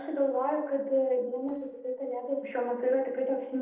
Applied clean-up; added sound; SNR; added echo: neural separator model SepFormer DNS4.